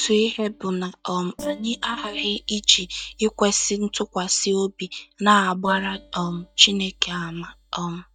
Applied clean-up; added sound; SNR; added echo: neural mask model DeepFilterNet 3.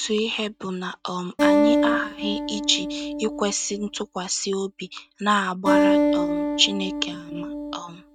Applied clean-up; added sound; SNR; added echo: neural mask model RNNoise.